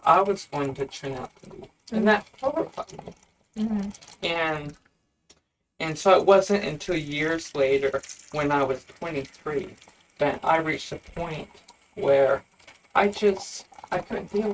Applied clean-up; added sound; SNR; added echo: neural mask model RNNoise.